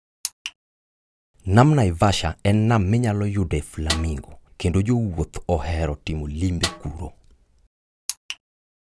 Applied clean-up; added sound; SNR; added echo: none; Snare drum; 9 dB; none.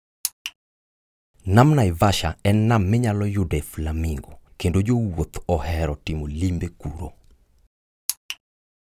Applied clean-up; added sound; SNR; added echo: none; none; none; none.